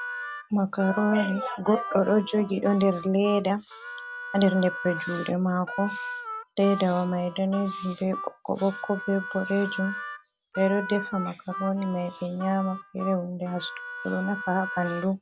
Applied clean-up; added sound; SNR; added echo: none; Harmonica; 10 dB; none.